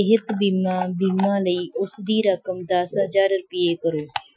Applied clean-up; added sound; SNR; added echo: classical method Wiener filter.